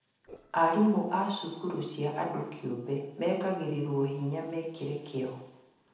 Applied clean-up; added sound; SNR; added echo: neural separator model SepFormer DNS4.